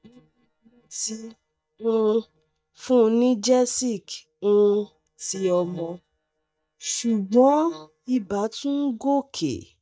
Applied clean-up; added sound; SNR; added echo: neural mask model DeepFilterNet 3.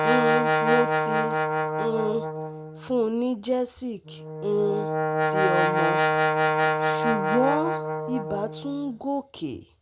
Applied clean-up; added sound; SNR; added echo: none; Brass instrument; -3 dB; none.